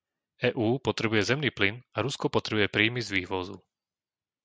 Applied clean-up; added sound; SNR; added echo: none; none; none; none.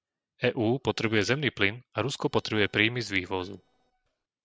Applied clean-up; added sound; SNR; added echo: neural separator model SepFormer DNS4.